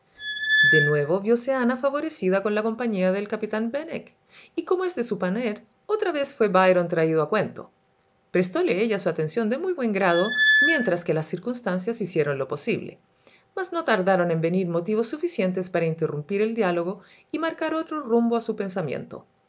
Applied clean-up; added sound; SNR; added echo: none; Squeak; -2 dB; none.